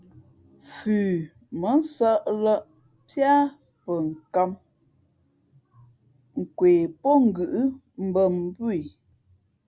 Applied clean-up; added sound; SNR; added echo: none; none; none; none.